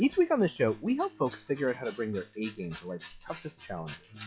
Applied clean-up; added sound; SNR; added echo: classical method log-MMSE.